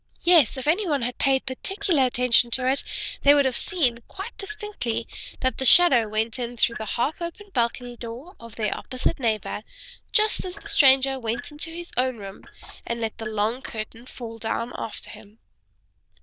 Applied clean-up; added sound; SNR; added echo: neural diffusion model UNIVERSE++.